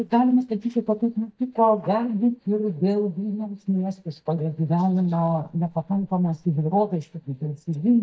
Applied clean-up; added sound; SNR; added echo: neural mask model DeepFilterNet 3.